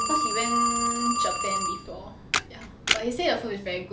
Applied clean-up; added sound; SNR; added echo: none; Telephone + Camera; -3 dB; none.